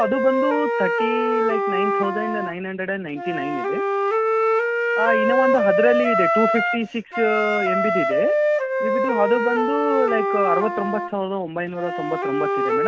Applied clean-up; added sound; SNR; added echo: none; Wind instrument, woodwind instrument; -3 dB; none.